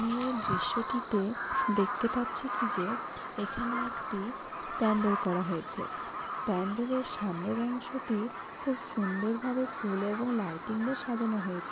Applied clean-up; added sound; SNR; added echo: none; Bird vocalization, bird call, bird song; 4 dB; none.